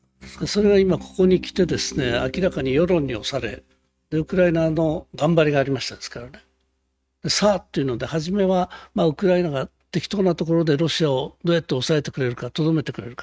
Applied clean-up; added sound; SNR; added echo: neural mask model RNNoise.